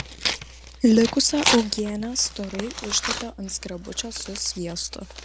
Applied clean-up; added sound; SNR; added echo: none; Tearing; 6 dB; none.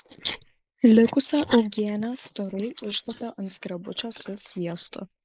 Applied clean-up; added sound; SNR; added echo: neural mask model Resemble Enhance denoiser.